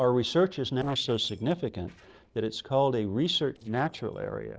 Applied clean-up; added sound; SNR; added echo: neural separator model SepFormer DNS4.